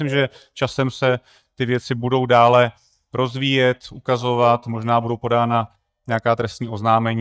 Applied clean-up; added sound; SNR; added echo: neural mask model DeepFilterNet 3.